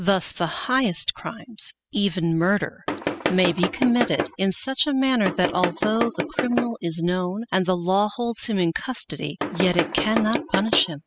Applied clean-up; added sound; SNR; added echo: classical method spectral subtraction.